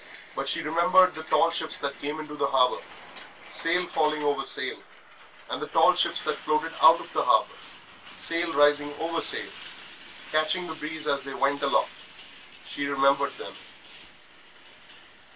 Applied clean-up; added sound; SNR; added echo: none; Truck; 19 dB; none.